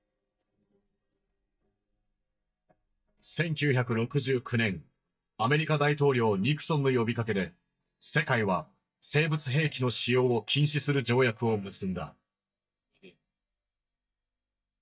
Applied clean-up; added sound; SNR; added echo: neural mask model DeepFilterNet 3.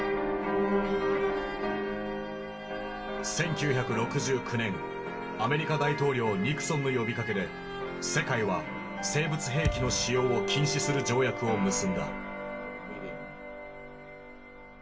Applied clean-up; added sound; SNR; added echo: none; Thump, thud; 6 dB; reverberation time 0.2 s.